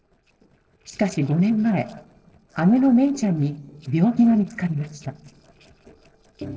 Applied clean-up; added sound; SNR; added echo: neural separator model SepFormer DNS4.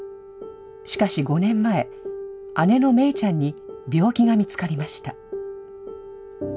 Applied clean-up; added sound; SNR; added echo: none; none; none; none.